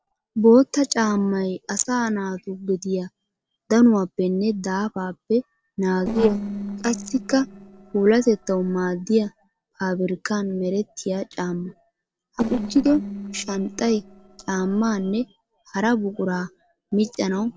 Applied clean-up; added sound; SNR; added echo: neural separator model SepFormer DNS4.